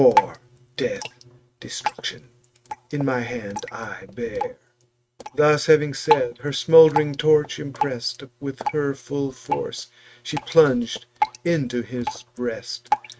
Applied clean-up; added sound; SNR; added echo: neural mask model RNNoise.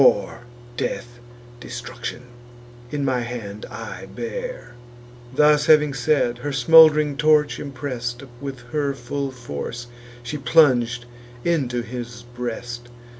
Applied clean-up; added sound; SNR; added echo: none; none; none; none.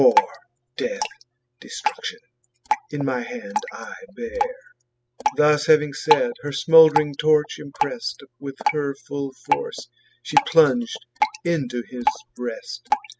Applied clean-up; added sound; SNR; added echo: classical method spectral subtraction.